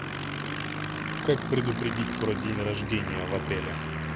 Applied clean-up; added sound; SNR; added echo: none; Aircraft; 1 dB; none.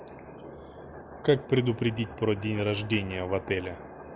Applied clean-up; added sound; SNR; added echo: none; none; none; none.